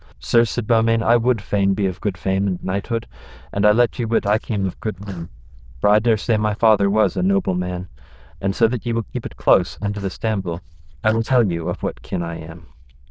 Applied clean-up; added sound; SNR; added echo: neural diffusion model UNIVERSE++.